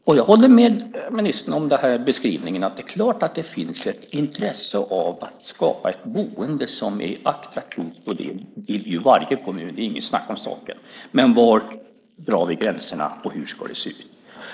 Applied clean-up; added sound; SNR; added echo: neural mask model Resemble Enhance denoiser.